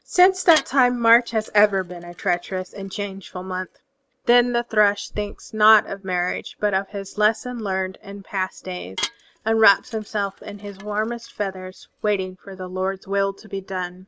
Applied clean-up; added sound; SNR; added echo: none; Dishes, pots, and pans / Glass; 16 dB; none.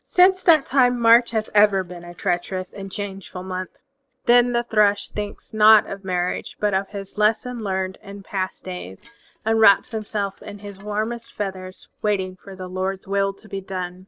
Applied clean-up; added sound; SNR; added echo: neural separator model SepFormer DNS4.